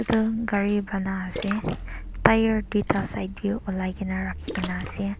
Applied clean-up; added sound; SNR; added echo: none; Splash, splatter; 10 dB; none.